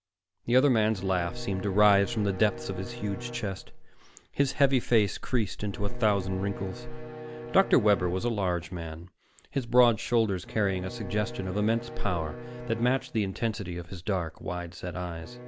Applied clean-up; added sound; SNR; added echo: none; Bowed string instrument; 15 dB; none.